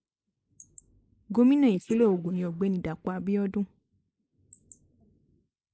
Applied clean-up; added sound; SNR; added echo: neural mask model Resemble Enhance denoiser.